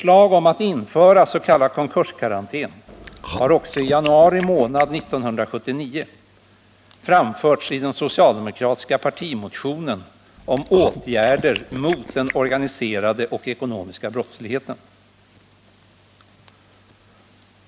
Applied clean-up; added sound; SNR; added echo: none; Chewing, mastication; 13 dB; none.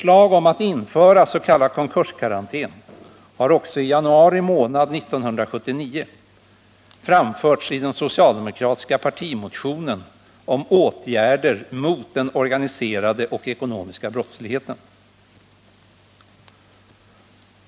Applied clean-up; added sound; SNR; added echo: none; none; none; none.